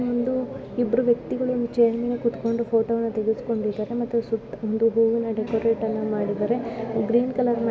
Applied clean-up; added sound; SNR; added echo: none; none; none; none.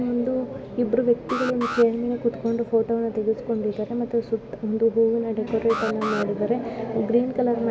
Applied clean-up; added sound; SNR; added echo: none; Alarm; 11 dB; none.